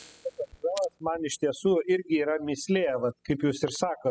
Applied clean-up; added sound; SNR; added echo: classical method spectral subtraction.